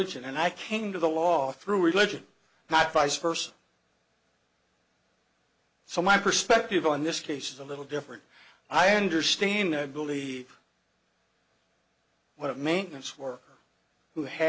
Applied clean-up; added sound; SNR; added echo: none; none; none; none.